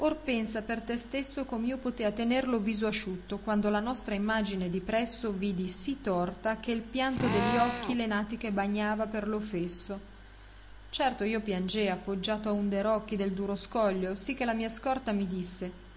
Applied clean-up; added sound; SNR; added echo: none; Drill; 3 dB; none.